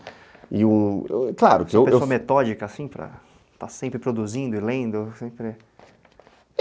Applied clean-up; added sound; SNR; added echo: none; none; none; none.